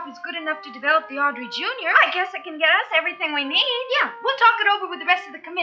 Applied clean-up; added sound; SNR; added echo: classical method log-MMSE.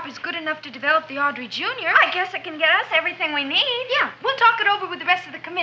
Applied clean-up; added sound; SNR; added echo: none; none; none; none.